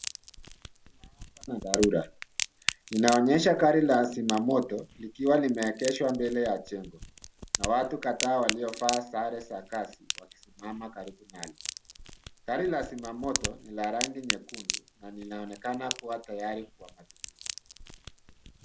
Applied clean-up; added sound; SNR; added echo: none; Crack; 9 dB; none.